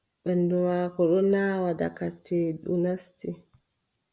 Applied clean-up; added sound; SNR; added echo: none; none; none; none.